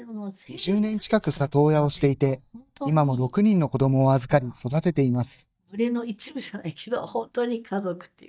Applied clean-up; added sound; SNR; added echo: neural mask model DeepFilterNet 3.